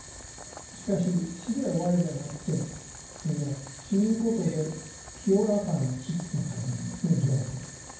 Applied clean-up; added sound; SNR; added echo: none; Boiling; 14 dB; reverberation time 0.9 s.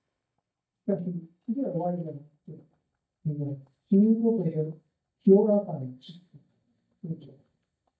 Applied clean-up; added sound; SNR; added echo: neural mask model DeepFilterNet 3.